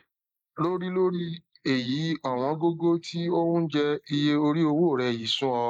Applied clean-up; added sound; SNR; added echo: neural mask model Resemble Enhance denoiser.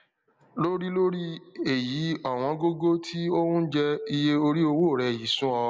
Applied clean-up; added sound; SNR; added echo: none; none; none; none.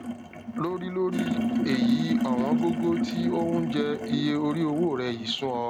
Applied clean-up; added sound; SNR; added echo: none; Sink (filling or washing); 0 dB; none.